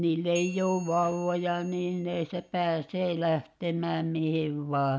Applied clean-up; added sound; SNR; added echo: none; Bell; 20 dB; none.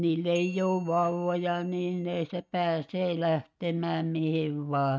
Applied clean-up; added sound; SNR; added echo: neural mask model RNNoise.